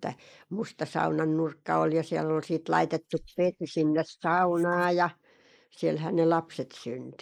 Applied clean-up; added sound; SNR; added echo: neural mask model Resemble Enhance denoiser.